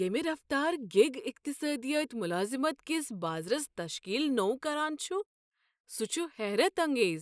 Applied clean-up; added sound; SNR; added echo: neural mask model Resemble Enhance denoiser.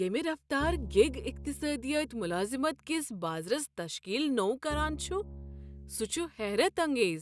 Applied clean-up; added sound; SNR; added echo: neural mask model RNNoise.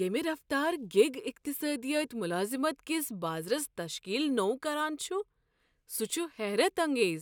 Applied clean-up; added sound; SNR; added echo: none; none; none; none.